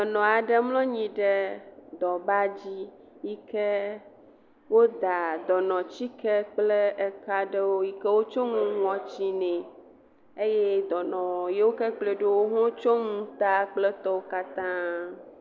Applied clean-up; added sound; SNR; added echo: none; none; none; none.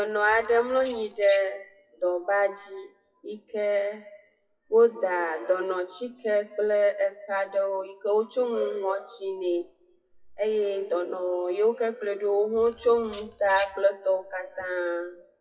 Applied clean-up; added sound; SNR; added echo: classical method WPE with log-MMSE.